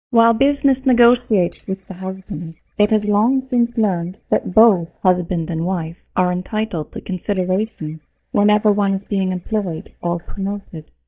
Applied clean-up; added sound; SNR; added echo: neural mask model DeepFilterNet 3.